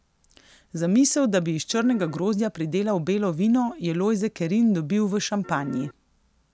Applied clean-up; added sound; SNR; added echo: none; Piano; 20 dB; none.